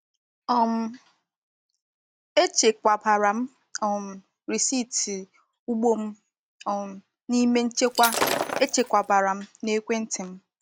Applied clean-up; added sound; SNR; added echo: none; Shatter; 3 dB; none.